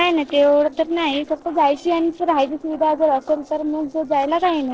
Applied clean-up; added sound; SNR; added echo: neural separator model SepFormer DNS4.